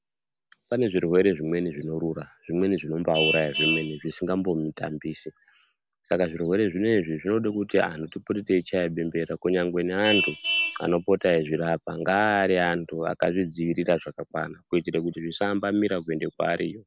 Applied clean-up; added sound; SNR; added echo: none; Vehicle horn, car horn, honking; 11 dB; none.